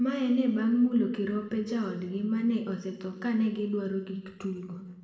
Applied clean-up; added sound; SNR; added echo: none; none; none; reverberation time 1.0 s.